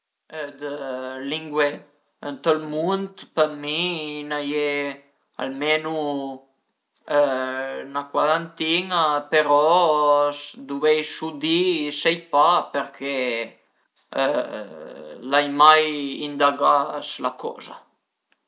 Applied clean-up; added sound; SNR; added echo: none; none; none; none.